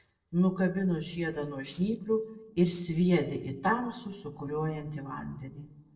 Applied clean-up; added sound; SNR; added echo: neural separator model SepFormer DNS4.